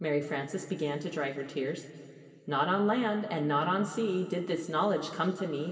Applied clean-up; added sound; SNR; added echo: none; none; none; reverberation time 2.3 s.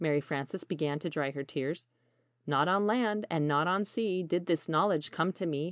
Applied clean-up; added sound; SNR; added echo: none; none; none; none.